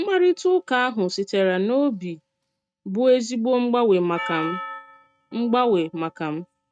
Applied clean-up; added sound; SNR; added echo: neural mask model RNNoise.